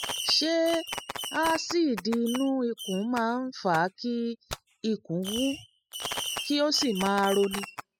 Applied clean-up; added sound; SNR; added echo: classical method spectral subtraction.